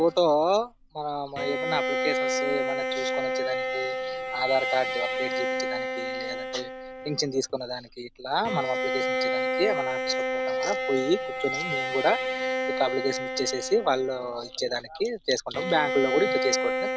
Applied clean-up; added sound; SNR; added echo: none; Bowed string instrument; 1 dB; none.